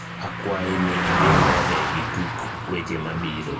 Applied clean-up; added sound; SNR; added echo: none; Car passing by; -4 dB; reverberation time 2.1 s.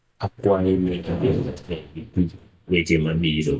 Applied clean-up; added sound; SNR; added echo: neural mask model DeepFilterNet 3.